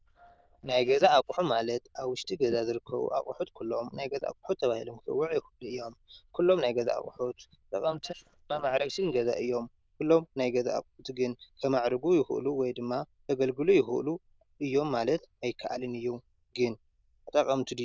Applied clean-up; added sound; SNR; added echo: neural diffusion model UNIVERSE++.